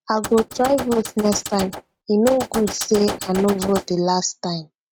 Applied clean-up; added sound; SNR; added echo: neural mask model RNNoise.